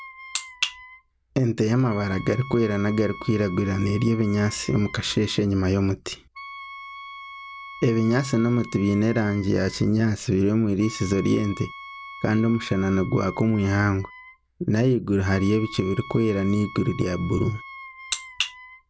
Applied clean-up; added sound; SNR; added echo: none; Wind instrument, woodwind instrument; 17 dB; none.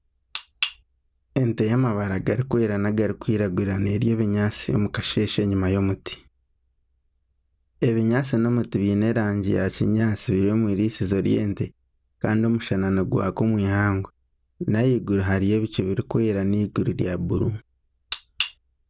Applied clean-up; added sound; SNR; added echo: none; none; none; none.